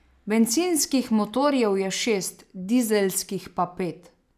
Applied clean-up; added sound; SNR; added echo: none; none; none; none.